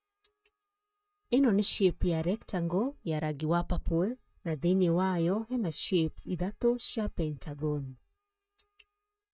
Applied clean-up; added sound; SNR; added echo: neural mask model DeepFilterNet 3.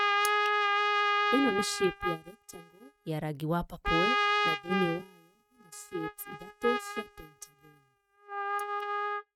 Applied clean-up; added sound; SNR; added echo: neural mask model RNNoise.